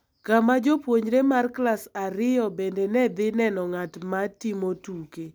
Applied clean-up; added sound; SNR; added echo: none; none; none; none.